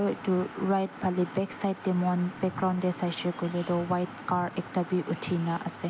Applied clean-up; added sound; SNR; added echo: none; none; none; none.